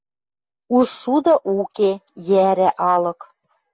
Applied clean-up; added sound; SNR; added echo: none; none; none; none.